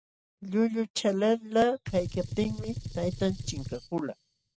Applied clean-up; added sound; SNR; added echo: none; Gunshot, gunfire; 9 dB; none.